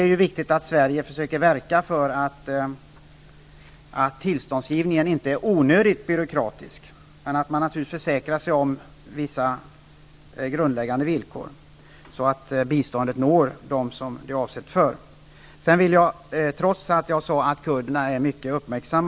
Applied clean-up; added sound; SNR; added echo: none; none; none; none.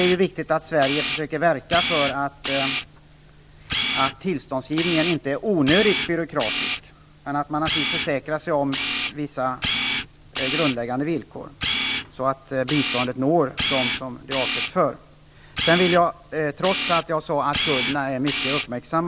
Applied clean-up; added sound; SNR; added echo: none; Camera; 4 dB; none.